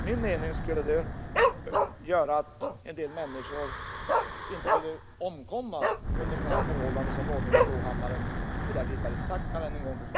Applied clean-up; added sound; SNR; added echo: none; Wind / Breathing + Dog; -4 dB; none.